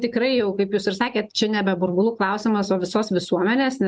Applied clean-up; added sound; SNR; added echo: none; none; none; none.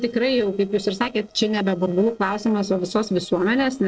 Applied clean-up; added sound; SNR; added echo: neural separator model SepFormer DNS4.